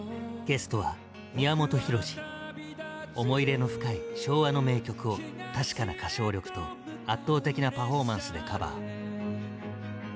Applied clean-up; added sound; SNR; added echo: none; none; none; none.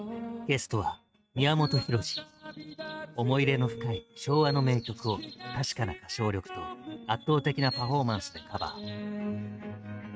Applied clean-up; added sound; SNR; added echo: neural mask model RNNoise.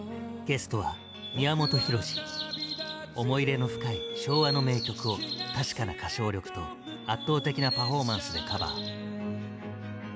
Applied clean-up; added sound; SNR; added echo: none; Bird vocalization, bird call, bird song; 7 dB; none.